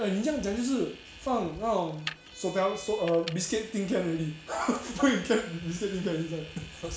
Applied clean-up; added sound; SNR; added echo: none; Vehicle; 17 dB; none.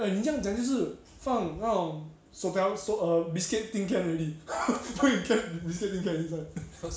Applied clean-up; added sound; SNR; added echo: none; none; none; none.